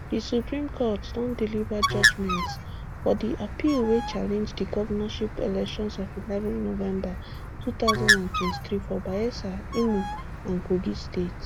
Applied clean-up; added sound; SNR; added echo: none; Bird; 2 dB; none.